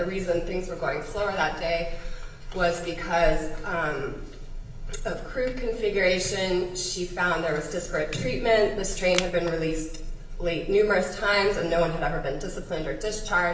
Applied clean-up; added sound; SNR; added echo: none; Crushing; 12 dB; reverberation time 0.9 s.